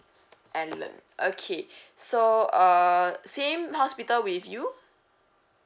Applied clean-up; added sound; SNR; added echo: none; none; none; none.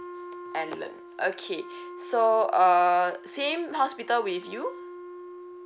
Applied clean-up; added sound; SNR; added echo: none; Wind instrument, woodwind instrument; 15 dB; none.